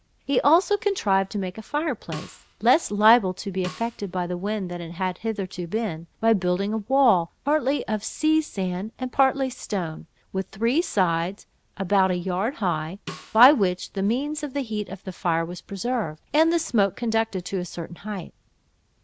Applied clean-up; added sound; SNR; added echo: none; Snare drum; 19 dB; none.